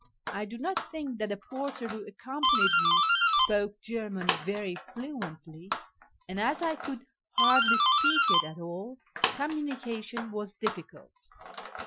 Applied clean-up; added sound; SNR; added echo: classical method Wiener filter.